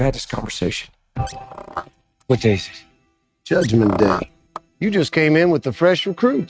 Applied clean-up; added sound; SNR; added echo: neural mask model RNNoise.